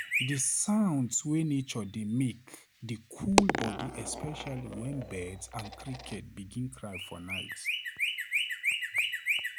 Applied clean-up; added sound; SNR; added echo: none; Chirp, tweet + Coin (dropping); 1 dB; none.